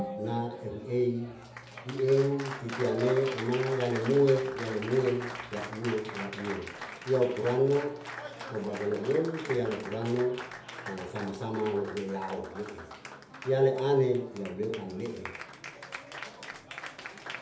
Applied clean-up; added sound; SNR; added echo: none; Applause; 11 dB; reverberation time 0.7 s.